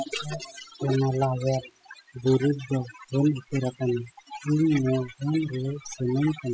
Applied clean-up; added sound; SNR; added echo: classical method spectral subtraction.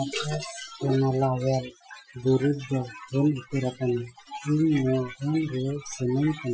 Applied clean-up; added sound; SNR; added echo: classical method Wiener filter.